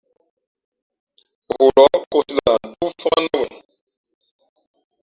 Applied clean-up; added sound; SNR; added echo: none; none; none; none.